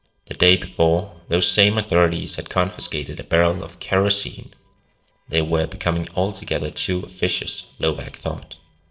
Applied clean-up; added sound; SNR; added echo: neural separator model SepFormer DNS4.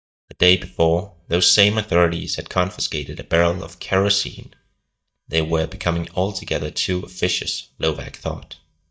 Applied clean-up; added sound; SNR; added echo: neural mask model DeepFilterNet 3.